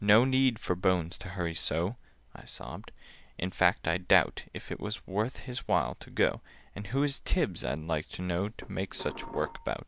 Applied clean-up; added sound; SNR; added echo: none; Dishes, pots, and pans; 14 dB; none.